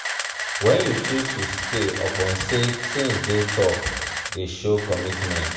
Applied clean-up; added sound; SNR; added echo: none; Camera; 4 dB; reverberation time 1.1 s.